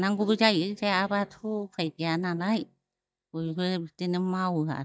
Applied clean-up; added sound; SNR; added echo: neural mask model DeepFilterNet 3.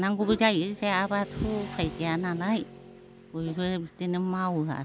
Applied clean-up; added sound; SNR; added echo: none; Motorcycle / Traffic noise, roadway noise; 16 dB; none.